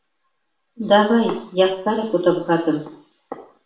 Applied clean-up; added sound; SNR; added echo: none; none; none; reverberation time 0.5 s.